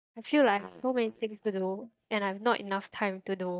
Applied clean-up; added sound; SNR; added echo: neural mask model DeepFilterNet 3.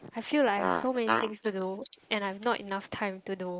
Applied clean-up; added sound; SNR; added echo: neural mask model Resemble Enhance denoiser.